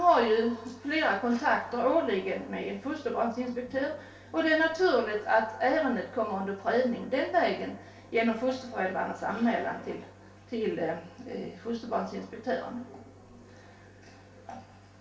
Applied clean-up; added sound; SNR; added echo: none; none; none; reverberation time 0.3 s.